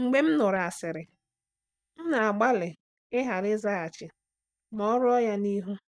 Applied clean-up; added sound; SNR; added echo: neural mask model DeepFilterNet 3.